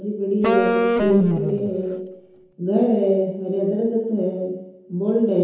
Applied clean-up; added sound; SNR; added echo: none; Wind instrument, woodwind instrument; 1 dB; reverberation time 0.9 s.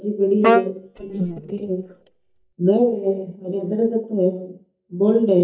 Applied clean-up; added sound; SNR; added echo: neural mask model DeepFilterNet 3.